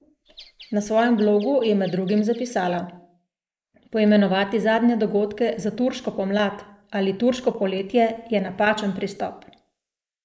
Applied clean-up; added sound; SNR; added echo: neural mask model Resemble Enhance denoiser.